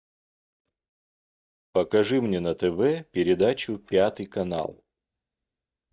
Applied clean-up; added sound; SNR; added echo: neural mask model DeepFilterNet 3.